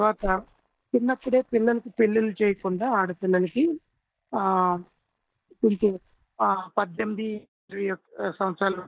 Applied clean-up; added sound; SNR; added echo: neural mask model DeepFilterNet 3.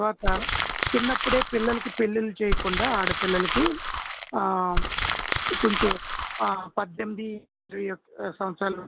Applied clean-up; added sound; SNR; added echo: none; Crumpling, crinkling; -1 dB; none.